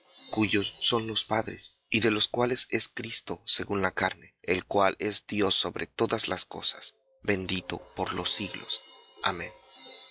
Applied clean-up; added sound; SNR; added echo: classical method log-MMSE.